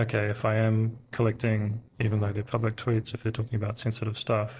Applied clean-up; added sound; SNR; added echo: neural separator model SepFormer DNS4.